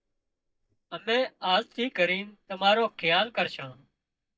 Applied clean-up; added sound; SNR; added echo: neural mask model DeepFilterNet 3.